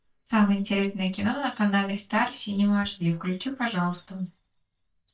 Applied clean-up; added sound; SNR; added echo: neural mask model DeepFilterNet 3.